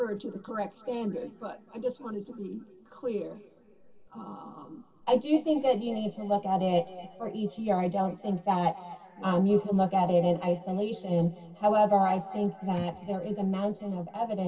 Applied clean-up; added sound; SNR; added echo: none; none; none; reverberation time 2.4 s.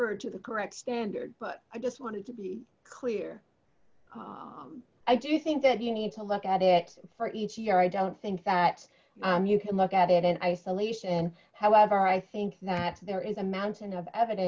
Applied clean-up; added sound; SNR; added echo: none; none; none; none.